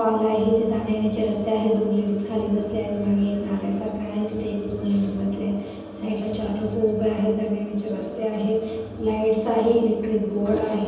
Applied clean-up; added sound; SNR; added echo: none; none; none; reverberation time 1.1 s.